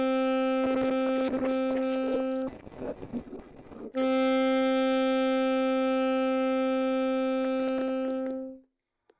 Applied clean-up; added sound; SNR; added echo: neural separator model SepFormer DNS4.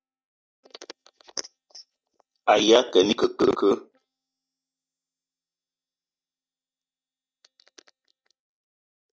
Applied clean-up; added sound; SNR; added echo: neural mask model DeepFilterNet 3.